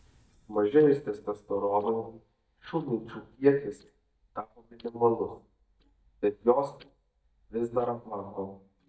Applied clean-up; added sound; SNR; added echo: neural mask model DeepFilterNet 3.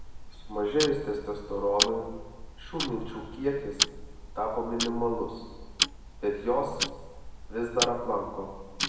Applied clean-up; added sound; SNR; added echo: none; Tick-tock; 3 dB; reverberation time 1.1 s.